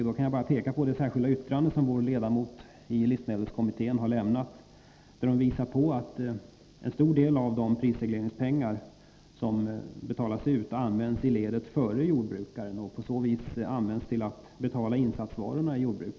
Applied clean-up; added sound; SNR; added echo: none; none; none; none.